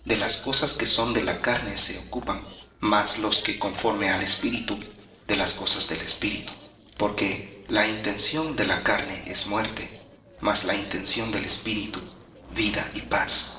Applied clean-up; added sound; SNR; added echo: neural separator model SepFormer DNS4.